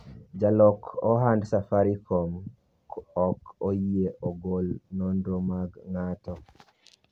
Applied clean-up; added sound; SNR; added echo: none; none; none; none.